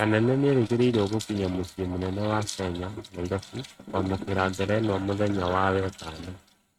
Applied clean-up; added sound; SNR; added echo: neural mask model RNNoise.